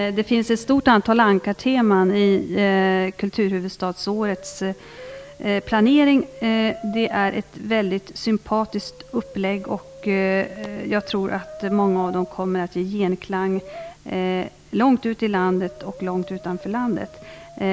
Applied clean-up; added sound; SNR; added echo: none; Brass instrument; 20 dB; none.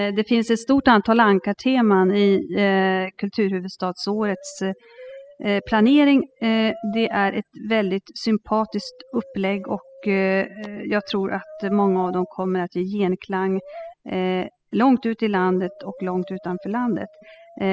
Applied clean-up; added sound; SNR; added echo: classical method spectral subtraction.